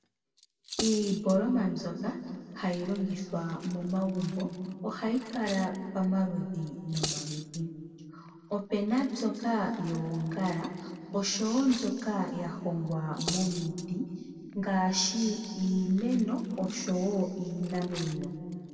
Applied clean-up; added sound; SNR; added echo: none; Cutlery, silverware; 15 dB; reverberation time 2.3 s.